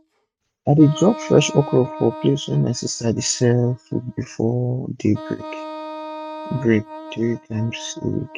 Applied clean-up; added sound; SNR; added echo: neural mask model RNNoise.